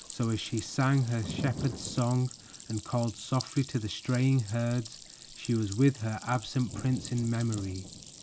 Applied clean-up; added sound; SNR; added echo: none; Stream + Thunder; 13 dB; none.